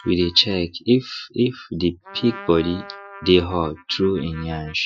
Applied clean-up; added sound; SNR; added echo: classical method Wiener filter.